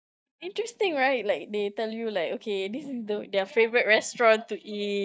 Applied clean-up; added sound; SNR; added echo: neural mask model DeepFilterNet 3.